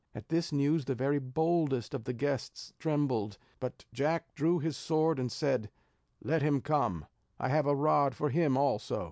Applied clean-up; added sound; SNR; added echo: none; none; none; none.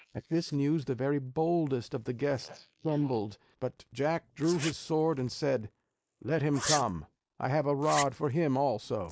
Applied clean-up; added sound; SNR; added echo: neural mask model Resemble Enhance denoiser.